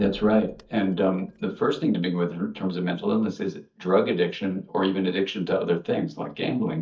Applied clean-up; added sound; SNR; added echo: neural mask model DeepFilterNet 3.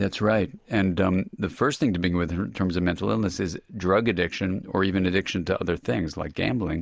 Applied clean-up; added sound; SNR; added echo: none; none; none; none.